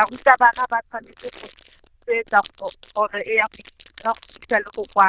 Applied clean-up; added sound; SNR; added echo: neural diffusion model UNIVERSE++.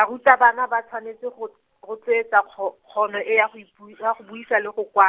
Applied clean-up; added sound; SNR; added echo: none; none; none; none.